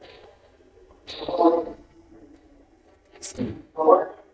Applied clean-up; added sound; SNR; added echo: neural mask model DeepFilterNet 3.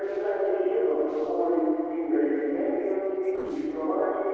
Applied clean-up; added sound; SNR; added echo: neural separator model SepFormer DNS4.